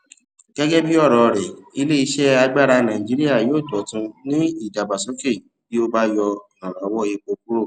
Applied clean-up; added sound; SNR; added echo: none; none; none; none.